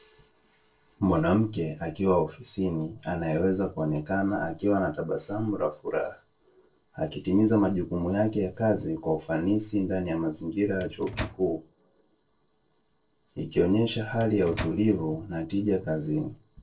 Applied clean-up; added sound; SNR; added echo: neural separator model SepFormer DNS4.